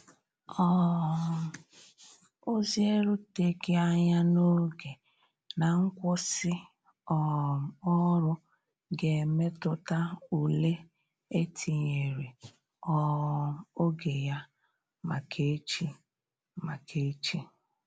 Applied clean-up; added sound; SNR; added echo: none; none; none; none.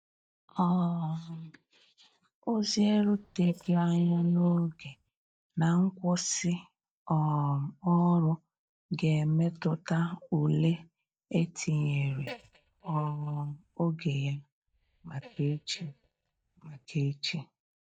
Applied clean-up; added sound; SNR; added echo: neural mask model DeepFilterNet 3.